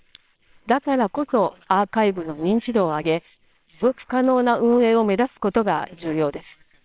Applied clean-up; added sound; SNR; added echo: neural separator model SepFormer WHAMR!.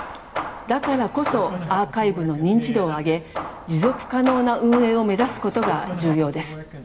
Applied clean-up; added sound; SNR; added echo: none; Hammer / Wood; 9 dB; reverberation time 1.2 s.